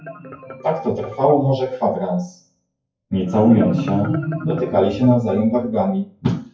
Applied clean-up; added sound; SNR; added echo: classical method WPE with log-MMSE.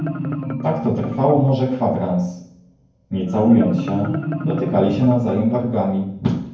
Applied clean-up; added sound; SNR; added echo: none; Marimba, xylophone; 8 dB; reverberation time 0.9 s.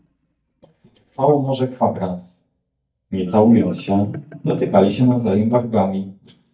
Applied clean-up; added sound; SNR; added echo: neural mask model DeepFilterNet 3.